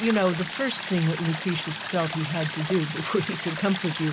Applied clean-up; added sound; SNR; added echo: none; Stream; 6 dB; none.